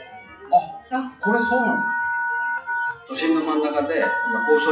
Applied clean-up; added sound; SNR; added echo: classical method WPE with log-MMSE.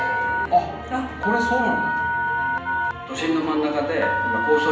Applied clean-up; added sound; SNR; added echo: none; Telephone; 1 dB; reverberation time 0.8 s.